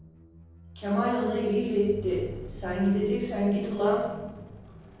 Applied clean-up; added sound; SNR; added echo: none; Squeak; 15 dB; reverberation time 1.3 s.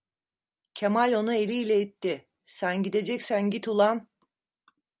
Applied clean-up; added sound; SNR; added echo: none; none; none; none.